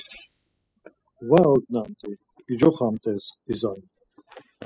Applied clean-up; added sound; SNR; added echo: classical method spectral subtraction.